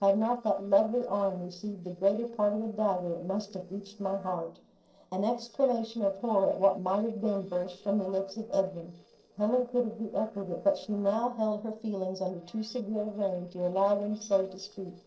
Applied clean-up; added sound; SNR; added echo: neural separator model SepFormer DNS4.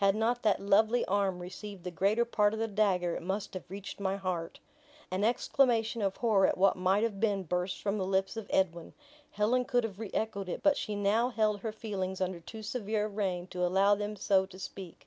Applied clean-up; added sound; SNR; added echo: none; none; none; none.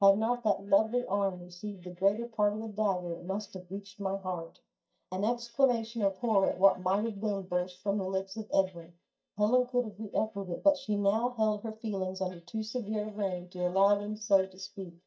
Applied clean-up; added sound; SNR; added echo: neural mask model DeepFilterNet 3.